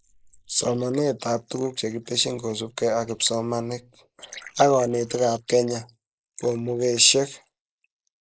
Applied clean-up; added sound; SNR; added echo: neural mask model Resemble Enhance denoiser.